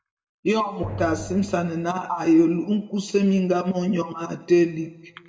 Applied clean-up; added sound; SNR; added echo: none; Drum; 13 dB; reverberation time 0.9 s.